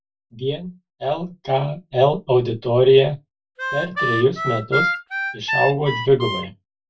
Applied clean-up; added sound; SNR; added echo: none; Harmonica; 4 dB; reverberation time 0.1 s.